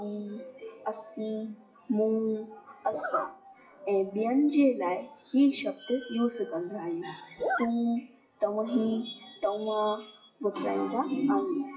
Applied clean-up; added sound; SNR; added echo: classical method WPE with log-MMSE.